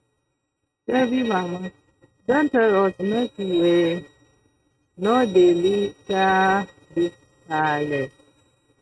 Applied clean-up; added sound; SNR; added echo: neural mask model RNNoise.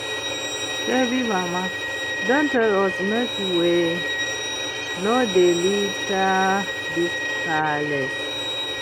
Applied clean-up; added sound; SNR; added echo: none; Bowed string instrument; 3 dB; none.